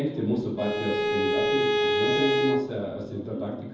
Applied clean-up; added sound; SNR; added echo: none; Bowed string instrument; -4 dB; reverberation time 0.9 s.